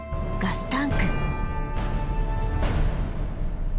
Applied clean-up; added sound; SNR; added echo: none; none; none; none.